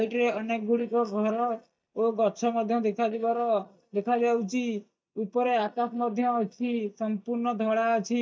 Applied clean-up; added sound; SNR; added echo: neural mask model DeepFilterNet 3.